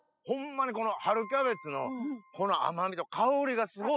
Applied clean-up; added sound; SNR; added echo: classical method spectral subtraction.